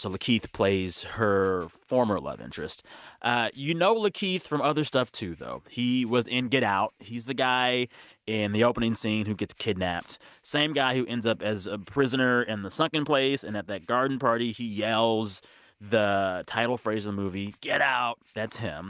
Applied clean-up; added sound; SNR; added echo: neural mask model RNNoise.